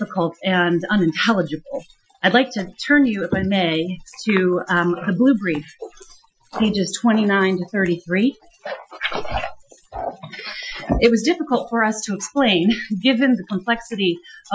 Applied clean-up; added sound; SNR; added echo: classical method Wiener filter.